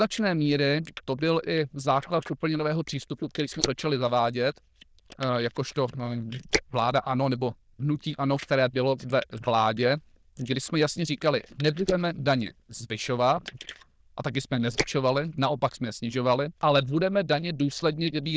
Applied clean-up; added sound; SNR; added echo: neural diffusion model UNIVERSE++.